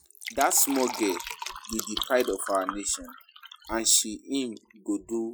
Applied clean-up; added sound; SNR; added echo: classical method Wiener filter.